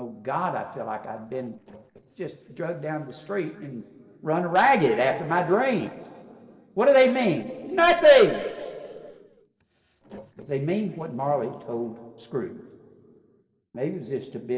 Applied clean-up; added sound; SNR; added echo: neural separator model SepFormer DNS4.